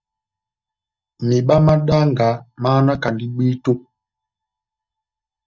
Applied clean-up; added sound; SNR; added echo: neural mask model DeepFilterNet 3.